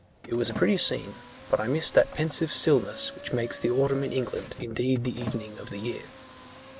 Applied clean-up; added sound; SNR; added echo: none; Car; 15 dB; none.